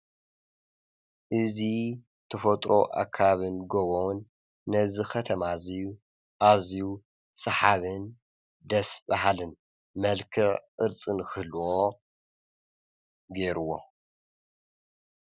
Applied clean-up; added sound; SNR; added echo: none; none; none; none.